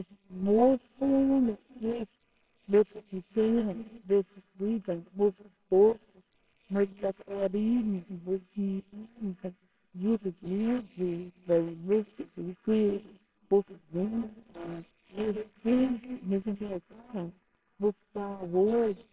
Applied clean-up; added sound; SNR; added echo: neural separator model SepFormer WHAMR!.